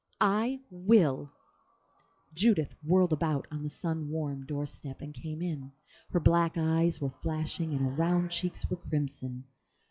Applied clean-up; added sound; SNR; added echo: classical method log-MMSE.